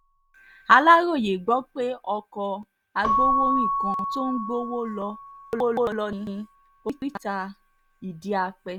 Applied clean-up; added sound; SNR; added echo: none; Keyboard (musical) / Bell; 5 dB; none.